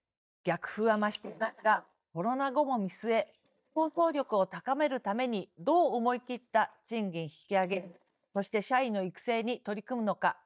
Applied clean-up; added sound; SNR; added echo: neural mask model DeepFilterNet 3.